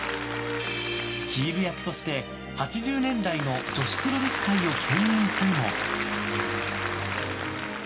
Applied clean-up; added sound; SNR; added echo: none; Applause; 4 dB; reverberation time 2.7 s.